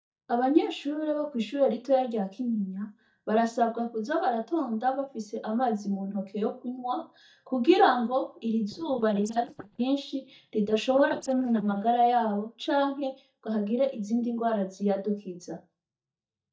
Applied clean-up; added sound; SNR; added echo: neural mask model DeepFilterNet 3.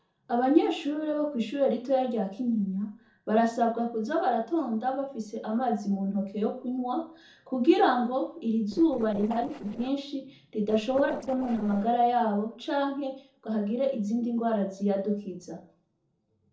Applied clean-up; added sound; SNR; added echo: neural separator model SepFormer DNS4.